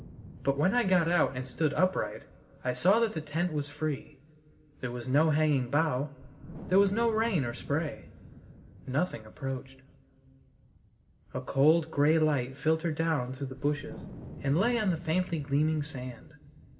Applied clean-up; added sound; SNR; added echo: none; Wind; 19 dB; reverberation time 2.7 s.